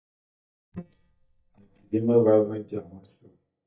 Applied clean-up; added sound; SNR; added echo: neural mask model DeepFilterNet 3.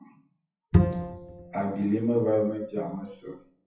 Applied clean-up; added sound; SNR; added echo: classical method WPE with log-MMSE.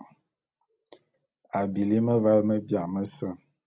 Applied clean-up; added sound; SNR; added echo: none; none; none; none.